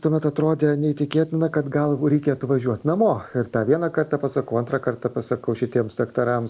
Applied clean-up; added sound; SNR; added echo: none; none; none; none.